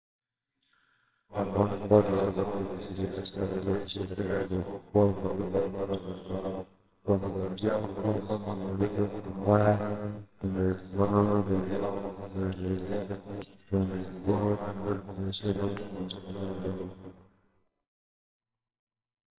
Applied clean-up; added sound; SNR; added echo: neural separator model SepFormer WHAMR!.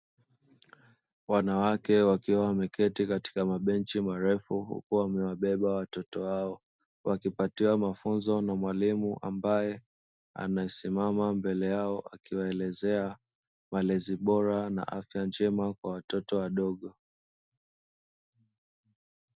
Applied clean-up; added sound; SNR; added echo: none; none; none; none.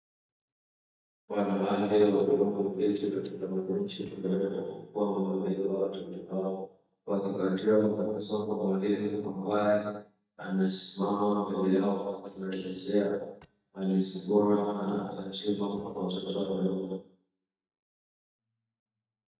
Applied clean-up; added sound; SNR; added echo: neural mask model DeepFilterNet 3.